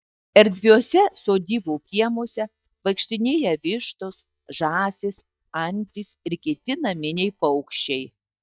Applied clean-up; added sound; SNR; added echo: neural mask model DeepFilterNet 3.